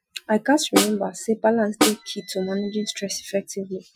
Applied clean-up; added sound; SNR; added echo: classical method Wiener filter.